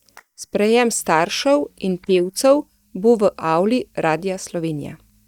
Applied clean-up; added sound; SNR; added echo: neural mask model DeepFilterNet 3.